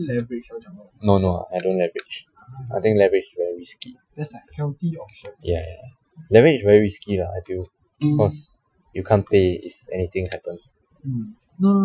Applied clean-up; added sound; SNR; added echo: classical method Wiener filter.